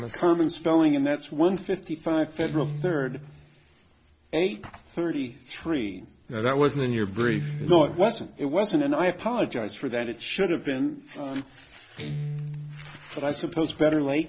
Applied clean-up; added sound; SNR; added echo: none; Guitar; 14 dB; none.